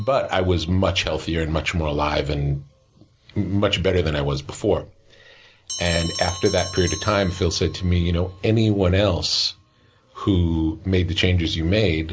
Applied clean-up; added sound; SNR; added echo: none; Bell; 18 dB; none.